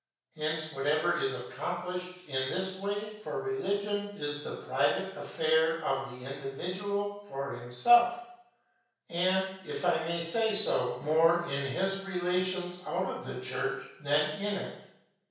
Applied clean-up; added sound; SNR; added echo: none; none; none; reverberation time 0.7 s.